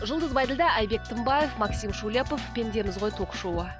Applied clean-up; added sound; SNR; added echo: none; Thump, thud; 16 dB; none.